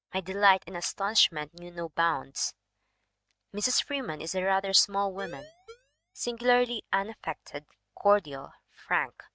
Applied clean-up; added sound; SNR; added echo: neural mask model RNNoise.